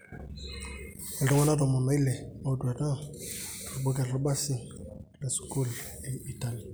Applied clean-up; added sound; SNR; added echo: none; none; none; none.